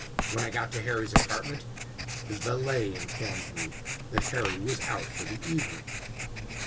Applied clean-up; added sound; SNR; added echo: none; Writing; -1 dB; reverberation time 0.1 s.